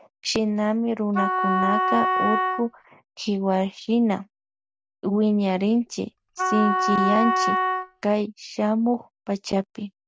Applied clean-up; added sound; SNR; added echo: none; Wind instrument, woodwind instrument; 0 dB; none.